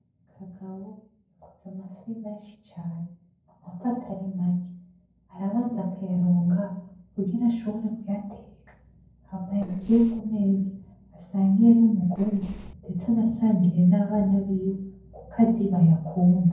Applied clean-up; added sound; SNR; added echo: neural separator model SepFormer DNS4.